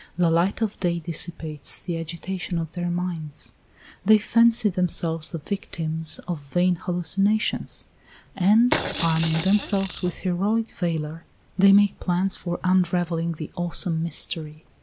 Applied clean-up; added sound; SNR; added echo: none; Rattle / Rattle (instrument); 0 dB; none.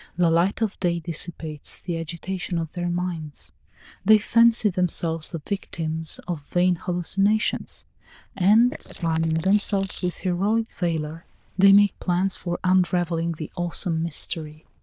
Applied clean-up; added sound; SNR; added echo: neural diffusion model UNIVERSE++.